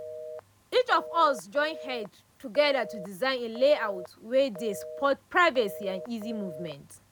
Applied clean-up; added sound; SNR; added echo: none; Telephone; 14 dB; none.